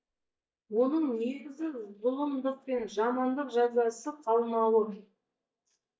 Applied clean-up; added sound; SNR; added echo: neural mask model DeepFilterNet 3.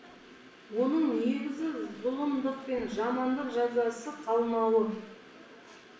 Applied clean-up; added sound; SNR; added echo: none; Train; 20 dB; reverberation time 0.7 s.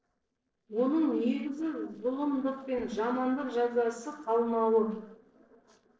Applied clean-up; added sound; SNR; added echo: neural separator model SepFormer DNS4.